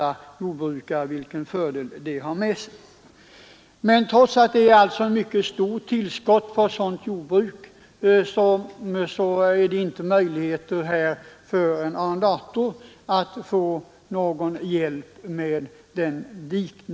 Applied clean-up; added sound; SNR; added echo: none; none; none; none.